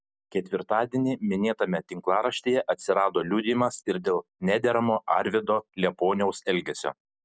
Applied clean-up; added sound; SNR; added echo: none; none; none; none.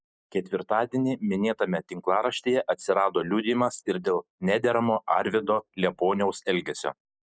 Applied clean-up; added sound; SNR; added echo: neural mask model Resemble Enhance denoiser.